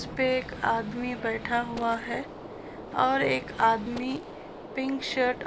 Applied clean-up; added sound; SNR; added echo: none; Gunshot, gunfire; 12 dB; none.